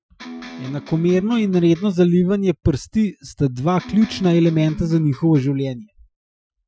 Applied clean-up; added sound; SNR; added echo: classical method Wiener filter.